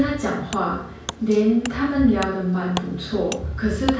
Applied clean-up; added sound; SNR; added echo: none; Wood; 14 dB; reverberation time 0.5 s.